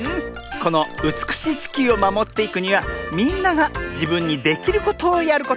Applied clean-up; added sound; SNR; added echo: none; Rattle / Rattle (instrument); 18 dB; none.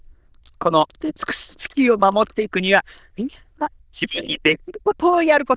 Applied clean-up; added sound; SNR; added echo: neural diffusion model UNIVERSE++.